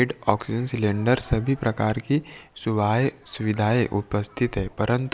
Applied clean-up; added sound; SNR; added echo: none; none; none; none.